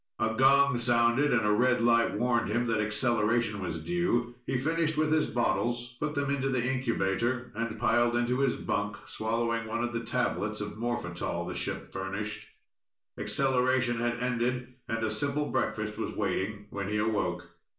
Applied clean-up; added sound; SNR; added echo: none; none; none; reverberation time 0.4 s.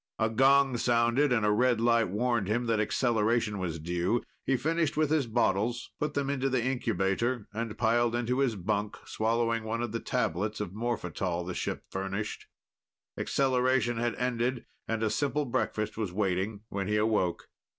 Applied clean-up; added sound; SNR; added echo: none; none; none; none.